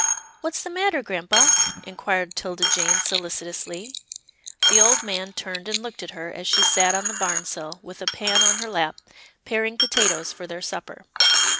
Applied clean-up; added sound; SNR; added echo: none; Coin (dropping); -4 dB; none.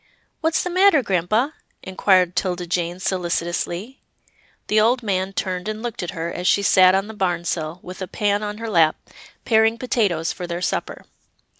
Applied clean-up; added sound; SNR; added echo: none; none; none; none.